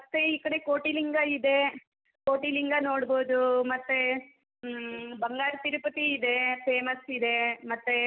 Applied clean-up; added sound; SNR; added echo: none; none; none; none.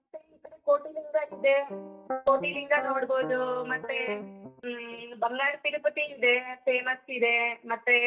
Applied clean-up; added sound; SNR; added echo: neural mask model DeepFilterNet 3.